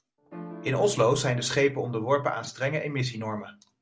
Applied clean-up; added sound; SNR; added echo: none; Piano; 19 dB; none.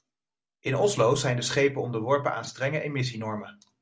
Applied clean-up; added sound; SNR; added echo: none; none; none; none.